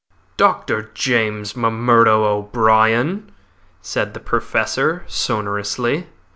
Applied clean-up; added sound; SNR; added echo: none; none; none; none.